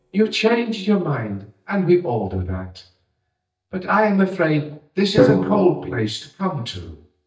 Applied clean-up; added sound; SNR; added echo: neural mask model DeepFilterNet 3.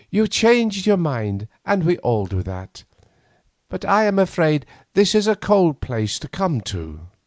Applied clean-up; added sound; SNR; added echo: none; none; none; none.